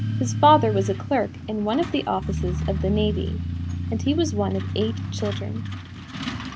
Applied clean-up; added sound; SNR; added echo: none; Truck; 3 dB; none.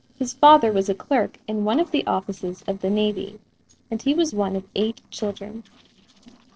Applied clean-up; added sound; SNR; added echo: neural separator model SepFormer DNS4.